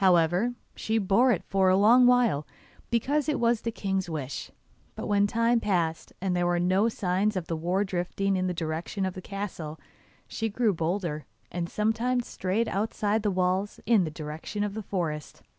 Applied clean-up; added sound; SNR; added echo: none; none; none; none.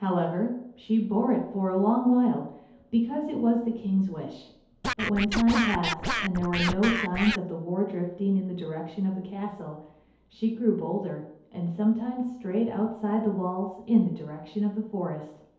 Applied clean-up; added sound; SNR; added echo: none; Scratching (performance technique); 3 dB; reverberation time 2.2 s.